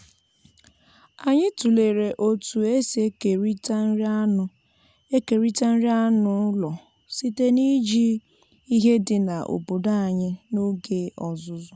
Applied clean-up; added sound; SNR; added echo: none; none; none; none.